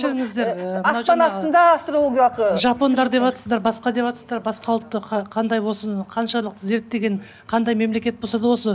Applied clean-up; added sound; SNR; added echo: none; none; none; none.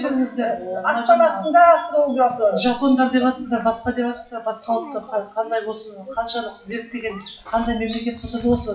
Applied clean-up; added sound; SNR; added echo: classical method WPE with log-MMSE.